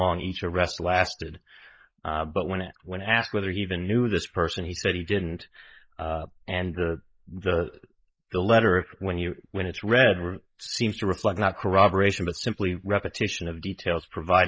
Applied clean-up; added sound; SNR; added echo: neural mask model Resemble Enhance denoiser.